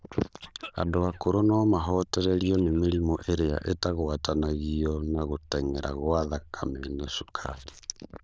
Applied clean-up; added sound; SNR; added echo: neural diffusion model UNIVERSE++.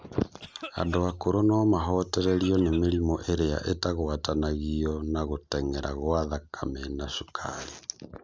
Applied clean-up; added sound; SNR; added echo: neural mask model Resemble Enhance denoiser.